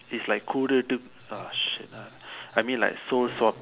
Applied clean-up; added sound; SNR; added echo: none; none; none; none.